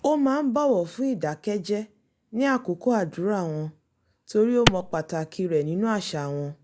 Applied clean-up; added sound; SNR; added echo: none; Clapping; -4 dB; none.